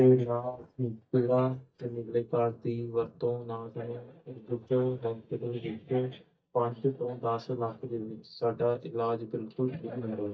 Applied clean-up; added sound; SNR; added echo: neural mask model DeepFilterNet 3.